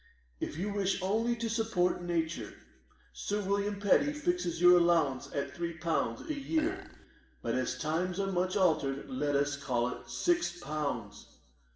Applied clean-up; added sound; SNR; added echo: none; Burping, eructation; 14 dB; reverberation time 0.8 s.